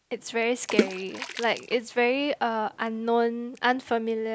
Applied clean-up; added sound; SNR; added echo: none; Water / Splash, splatter; 6 dB; none.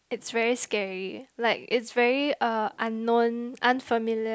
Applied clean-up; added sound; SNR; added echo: none; none; none; none.